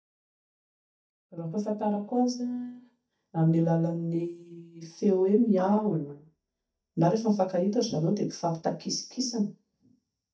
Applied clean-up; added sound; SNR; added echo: neural mask model DeepFilterNet 3.